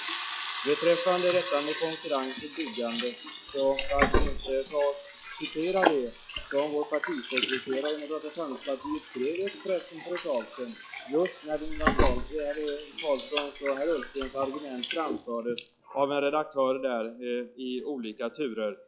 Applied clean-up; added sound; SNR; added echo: classical method log-MMSE.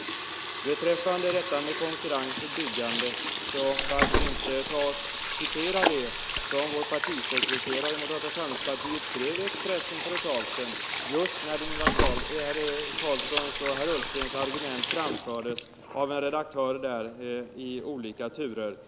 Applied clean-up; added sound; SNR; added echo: none; Slam + Sink (filling or washing) / Water tap, faucet; 0 dB; none.